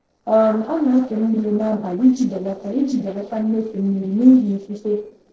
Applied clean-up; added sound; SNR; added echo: neural separator model SepFormer DNS4.